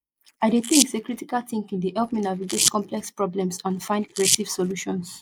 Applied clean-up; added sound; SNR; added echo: neural mask model Resemble Enhance denoiser.